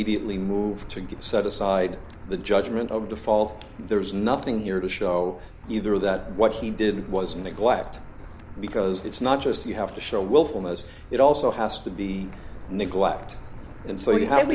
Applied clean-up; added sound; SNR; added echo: none; Car; 15 dB; none.